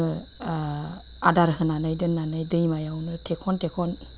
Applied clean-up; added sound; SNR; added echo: none; none; none; none.